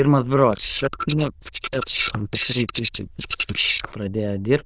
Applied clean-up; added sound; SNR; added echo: neural diffusion model UNIVERSE++.